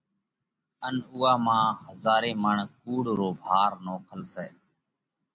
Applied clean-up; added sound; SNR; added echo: none; none; none; none.